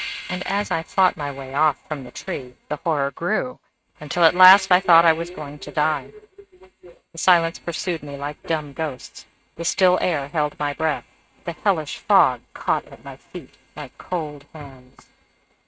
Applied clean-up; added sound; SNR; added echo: neural mask model RNNoise.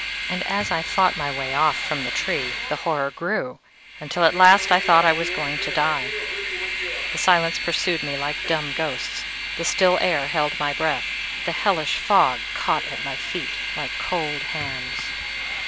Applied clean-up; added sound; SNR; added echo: none; Train; 5 dB; none.